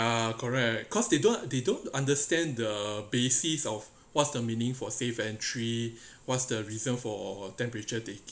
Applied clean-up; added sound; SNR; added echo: none; none; none; none.